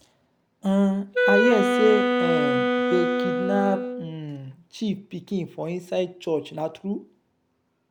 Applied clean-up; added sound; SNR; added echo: none; Wind instrument, woodwind instrument; -3 dB; none.